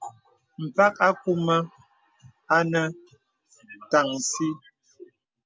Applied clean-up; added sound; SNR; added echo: none; none; none; none.